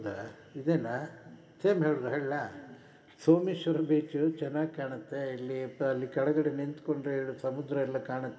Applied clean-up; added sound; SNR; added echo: none; none; none; reverberation time 1.7 s.